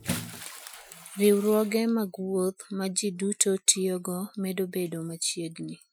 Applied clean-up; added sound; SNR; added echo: classical method Wiener filter.